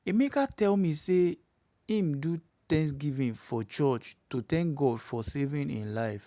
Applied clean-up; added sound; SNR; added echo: none; none; none; none.